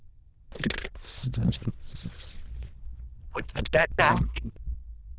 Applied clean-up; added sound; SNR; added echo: neural diffusion model UNIVERSE++.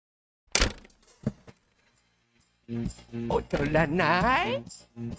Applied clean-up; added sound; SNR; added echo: neural mask model RNNoise.